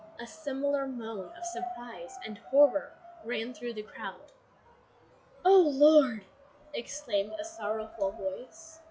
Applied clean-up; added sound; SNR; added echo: classical method log-MMSE.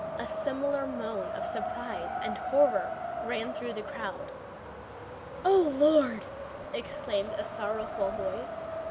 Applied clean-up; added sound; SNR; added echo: none; Wind; 5 dB; none.